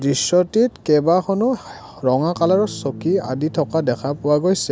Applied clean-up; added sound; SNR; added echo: none; Electric guitar / Strum; 16 dB; none.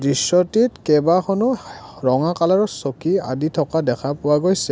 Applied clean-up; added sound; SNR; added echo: none; none; none; none.